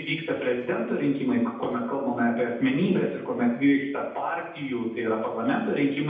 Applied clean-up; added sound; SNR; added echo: none; none; none; reverberation time 0.8 s.